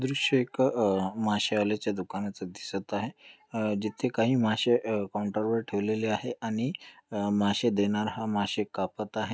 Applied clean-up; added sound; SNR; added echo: none; none; none; none.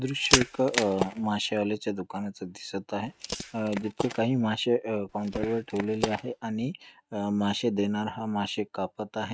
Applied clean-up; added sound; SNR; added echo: neural mask model RNNoise.